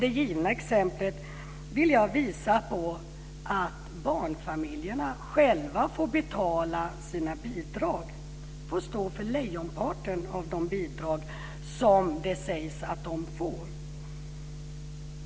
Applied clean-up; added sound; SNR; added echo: none; none; none; none.